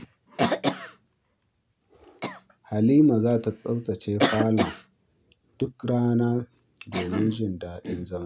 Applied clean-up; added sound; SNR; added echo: none; Cough; 5 dB; none.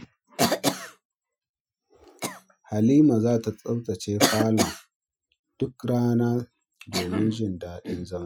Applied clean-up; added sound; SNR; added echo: classical method Wiener filter.